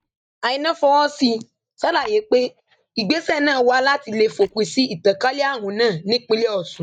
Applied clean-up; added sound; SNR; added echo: neural mask model DeepFilterNet 3.